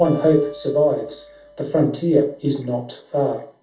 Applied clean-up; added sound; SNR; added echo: none; Acoustic guitar; 19 dB; reverberation time 0.4 s.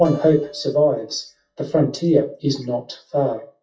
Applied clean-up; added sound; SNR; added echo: classical method WPE with log-MMSE.